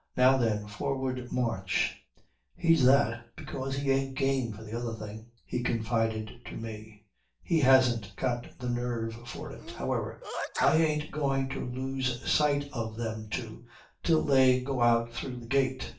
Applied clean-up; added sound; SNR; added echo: none; Sneeze; 9 dB; reverberation time 0.3 s.